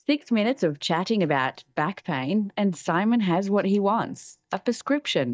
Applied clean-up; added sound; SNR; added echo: neural mask model DeepFilterNet 3.